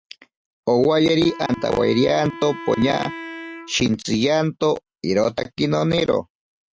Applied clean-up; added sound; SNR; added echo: none; Wind instrument, woodwind instrument; 15 dB; none.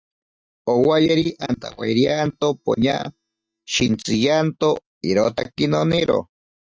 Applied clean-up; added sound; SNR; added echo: neural mask model DeepFilterNet 3.